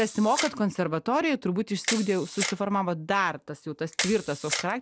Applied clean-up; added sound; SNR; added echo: none; Camera; 8 dB; none.